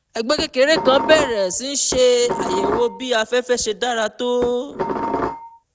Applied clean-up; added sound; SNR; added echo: none; Dishes, pots, and pans; 6 dB; none.